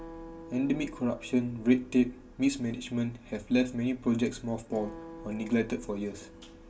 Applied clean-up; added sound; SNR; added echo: none; Acoustic guitar; 19 dB; reverberation time 0.2 s.